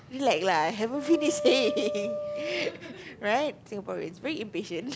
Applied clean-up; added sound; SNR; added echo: none; Wind instrument, woodwind instrument; 6 dB; none.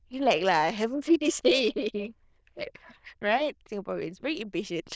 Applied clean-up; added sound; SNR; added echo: neural diffusion model UNIVERSE++.